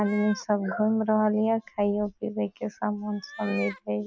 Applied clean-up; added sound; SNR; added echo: none; Meow; 19 dB; none.